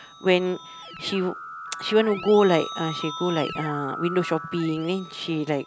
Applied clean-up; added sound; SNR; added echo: none; Keyboard (musical); 12 dB; none.